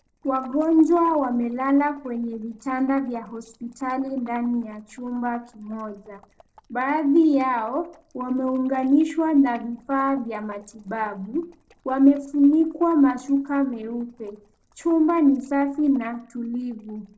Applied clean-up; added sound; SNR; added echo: neural separator model SepFormer DNS4.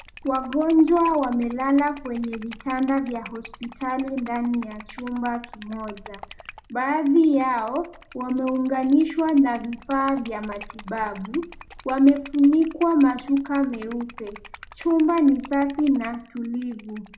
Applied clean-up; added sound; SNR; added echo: none; Liquid; 20 dB; reverberation time 0.3 s.